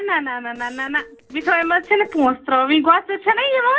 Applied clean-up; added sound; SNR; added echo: neural separator model SepFormer DNS4.